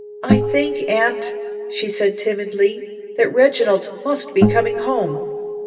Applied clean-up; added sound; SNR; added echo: none; Acoustic guitar; 3 dB; reverberation time 1.9 s.